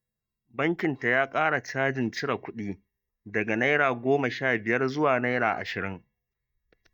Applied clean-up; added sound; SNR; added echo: neural mask model DeepFilterNet 3.